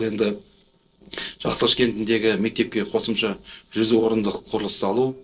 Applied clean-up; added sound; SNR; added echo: neural separator model SepFormer DNS4.